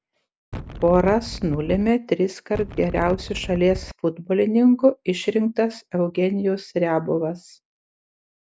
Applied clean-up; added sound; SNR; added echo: none; Wind; 11 dB; none.